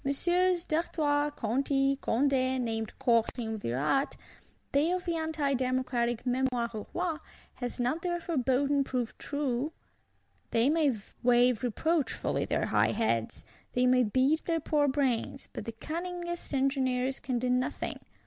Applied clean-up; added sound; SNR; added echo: none; none; none; none.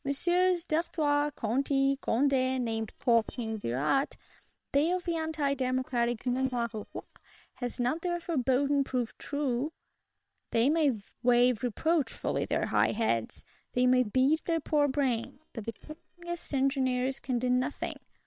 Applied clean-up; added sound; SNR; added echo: neural separator model SepFormer WHAM!.